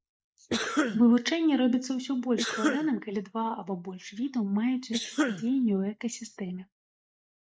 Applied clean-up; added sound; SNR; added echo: neural mask model Resemble Enhance denoiser.